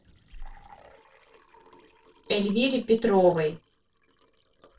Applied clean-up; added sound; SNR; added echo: neural separator model SepFormer DNS4.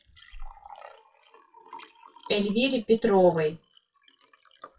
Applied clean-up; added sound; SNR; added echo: classical method WPE with log-MMSE.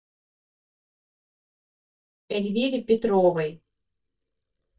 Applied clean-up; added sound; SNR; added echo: neural mask model DeepFilterNet 3.